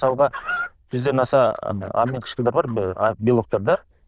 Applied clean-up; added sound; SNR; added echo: neural diffusion model UNIVERSE++.